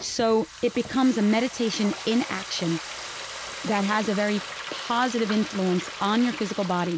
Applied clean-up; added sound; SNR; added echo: none; Frying (food); 11 dB; none.